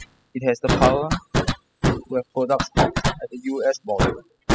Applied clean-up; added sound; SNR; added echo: classical method spectral subtraction.